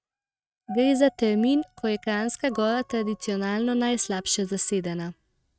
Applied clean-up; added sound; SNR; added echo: neural mask model RNNoise.